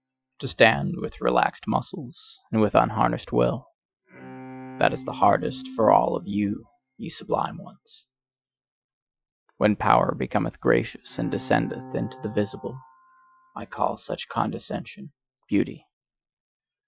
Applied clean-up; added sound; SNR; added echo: classical method Wiener filter.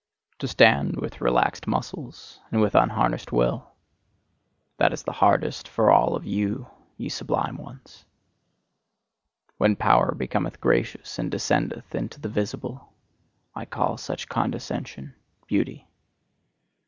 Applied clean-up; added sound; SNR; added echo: none; none; none; none.